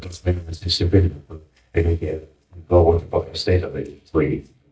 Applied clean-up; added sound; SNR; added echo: neural mask model DeepFilterNet 3.